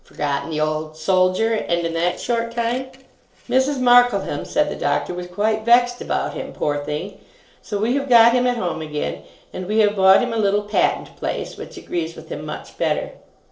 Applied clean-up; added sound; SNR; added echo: neural separator model SepFormer DNS4.